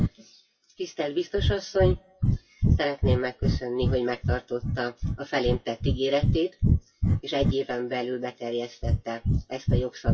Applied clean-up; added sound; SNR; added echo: classical method WPE with log-MMSE.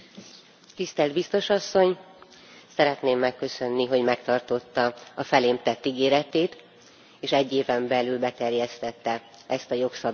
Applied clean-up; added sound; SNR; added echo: none; none; none; none.